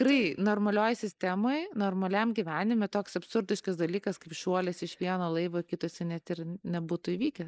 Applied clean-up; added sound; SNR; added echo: neural mask model Resemble Enhance denoiser.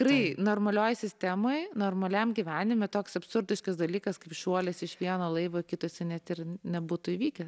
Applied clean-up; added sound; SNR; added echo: none; none; none; none.